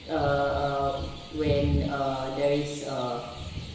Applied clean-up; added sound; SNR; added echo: none; Chirp, tweet; 19 dB; reverberation time 1.0 s.